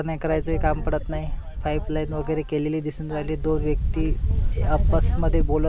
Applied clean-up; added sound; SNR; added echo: none; Wind; -3 dB; none.